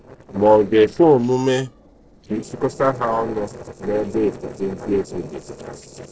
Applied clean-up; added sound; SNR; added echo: neural separator model SepFormer DNS4.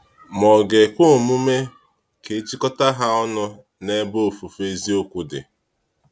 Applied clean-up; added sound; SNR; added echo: none; none; none; none.